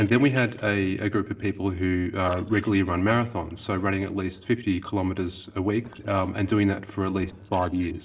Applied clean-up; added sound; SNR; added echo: neural separator model SepFormer DNS4.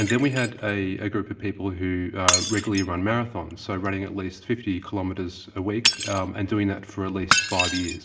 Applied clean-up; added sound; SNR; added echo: none; Shatter; 3 dB; reverberation time 1.6 s.